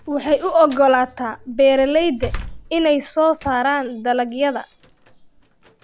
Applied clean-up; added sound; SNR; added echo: none; Slam; 17 dB; none.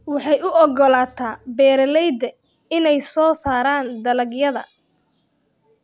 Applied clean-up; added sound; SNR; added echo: none; none; none; none.